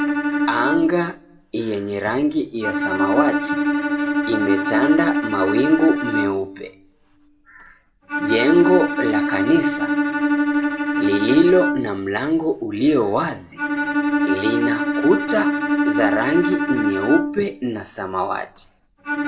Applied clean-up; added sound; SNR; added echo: none; Bowed string instrument; 0 dB; reverberation time 0.3 s.